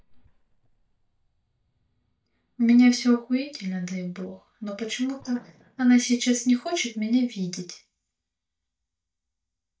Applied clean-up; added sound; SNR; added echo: neural mask model DeepFilterNet 3.